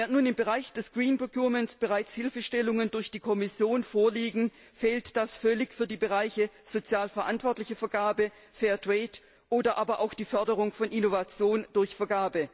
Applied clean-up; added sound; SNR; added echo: none; none; none; none.